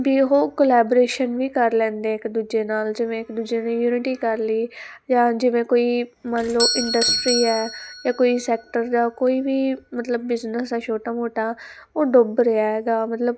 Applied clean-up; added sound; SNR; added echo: none; Doorbell; 12 dB; none.